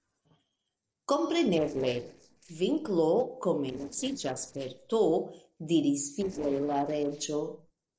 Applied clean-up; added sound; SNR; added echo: neural separator model SepFormer DNS4.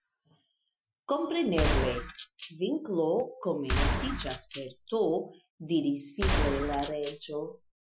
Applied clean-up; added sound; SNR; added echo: classical method Wiener filter.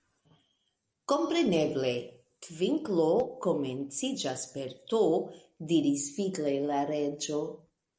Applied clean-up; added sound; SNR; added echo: none; none; none; none.